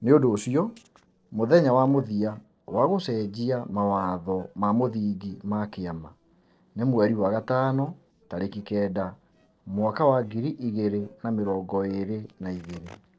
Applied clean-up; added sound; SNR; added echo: neural separator model SepFormer DNS4.